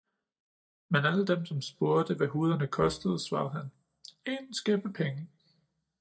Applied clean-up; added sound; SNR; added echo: neural mask model DeepFilterNet 3.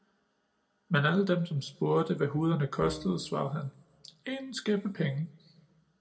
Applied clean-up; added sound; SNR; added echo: none; Bowed string instrument; 15 dB; reverberation time 0.5 s.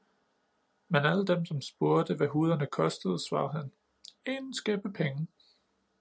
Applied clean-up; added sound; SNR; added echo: none; none; none; none.